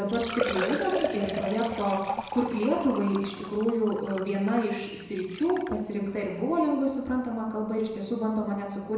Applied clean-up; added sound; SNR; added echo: none; Liquid; 9 dB; reverberation time 1.0 s.